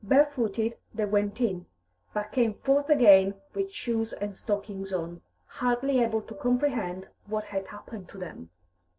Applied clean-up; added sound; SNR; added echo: neural separator model SepFormer DNS4.